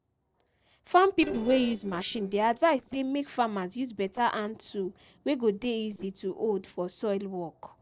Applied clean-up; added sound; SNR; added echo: neural separator model SepFormer DNS4.